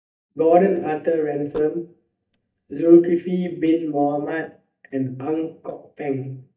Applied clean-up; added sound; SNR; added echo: neural mask model DeepFilterNet 3.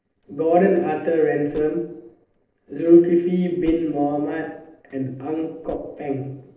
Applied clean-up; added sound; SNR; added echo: neural separator model SepFormer DNS4.